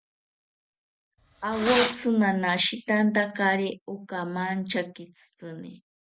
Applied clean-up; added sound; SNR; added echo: none; Fireworks; -1 dB; none.